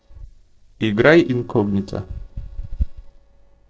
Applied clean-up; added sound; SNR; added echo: neural separator model SepFormer DNS4.